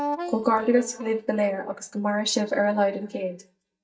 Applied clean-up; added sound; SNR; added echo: neural mask model DeepFilterNet 3.